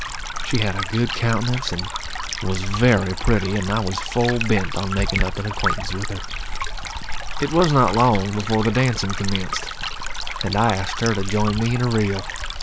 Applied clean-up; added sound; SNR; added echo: none; Stream; 3 dB; none.